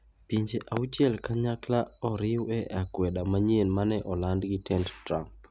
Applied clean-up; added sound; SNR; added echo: none; none; none; none.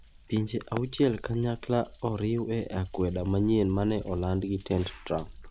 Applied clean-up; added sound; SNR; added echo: none; Thunder; 18 dB; none.